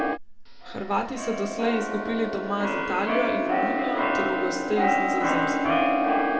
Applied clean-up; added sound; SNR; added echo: none; Keyboard (musical); -4 dB; reverberation time 0.5 s.